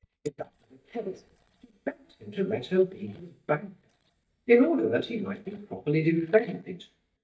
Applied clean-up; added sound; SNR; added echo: neural mask model DeepFilterNet 3.